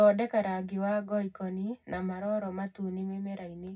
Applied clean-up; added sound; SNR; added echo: none; none; none; reverberation time 0.4 s.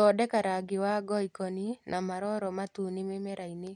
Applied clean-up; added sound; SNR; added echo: none; none; none; none.